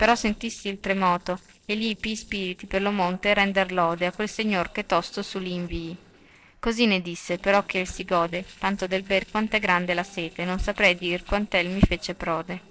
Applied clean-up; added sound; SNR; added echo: neural separator model SepFormer DNS4.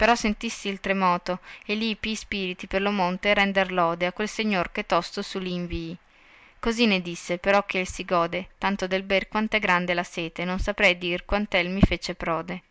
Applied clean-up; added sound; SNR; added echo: none; none; none; none.